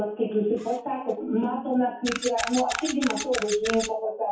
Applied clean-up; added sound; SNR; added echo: classical method WPE with log-MMSE.